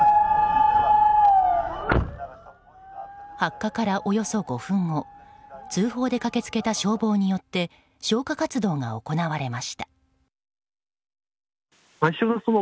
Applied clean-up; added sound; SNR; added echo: none; none; none; none.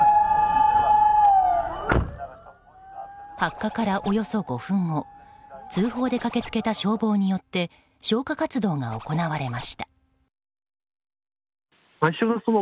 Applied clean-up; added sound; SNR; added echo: none; Zipper (clothing); 18 dB; none.